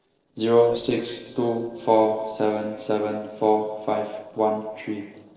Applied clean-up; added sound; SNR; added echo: neural separator model SepFormer DNS4.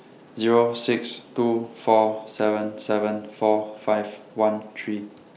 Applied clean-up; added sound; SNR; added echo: none; none; none; none.